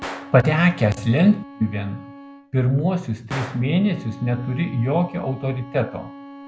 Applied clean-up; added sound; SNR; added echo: none; Gunshot, gunfire + Bowed string instrument; 16 dB; none.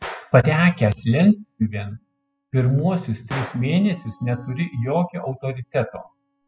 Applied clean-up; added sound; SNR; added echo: classical method spectral subtraction.